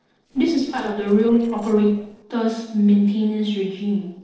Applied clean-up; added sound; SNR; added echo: neural separator model SepFormer DNS4.